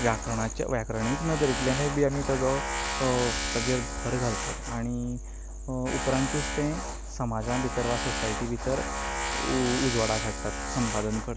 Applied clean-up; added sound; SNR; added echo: none; Tools; 3 dB; none.